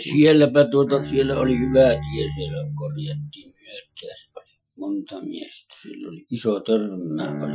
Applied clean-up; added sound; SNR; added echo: classical method Wiener filter.